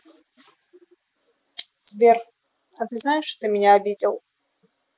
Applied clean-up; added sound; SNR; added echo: none; none; none; none.